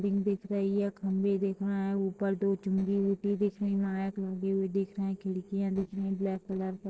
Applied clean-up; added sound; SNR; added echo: neural separator model SepFormer DNS4.